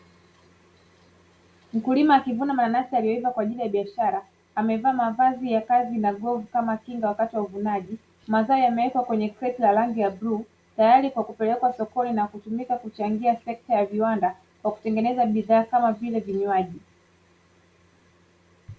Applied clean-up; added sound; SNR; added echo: none; none; none; none.